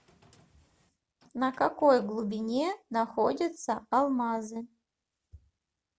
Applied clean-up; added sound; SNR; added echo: none; none; none; none.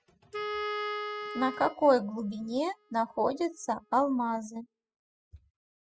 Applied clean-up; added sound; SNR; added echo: classical method spectral subtraction.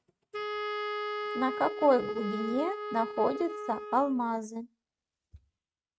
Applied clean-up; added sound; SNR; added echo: neural mask model RNNoise.